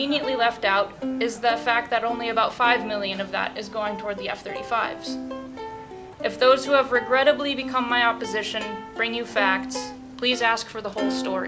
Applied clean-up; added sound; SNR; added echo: none; Plucked string instrument; 10 dB; none.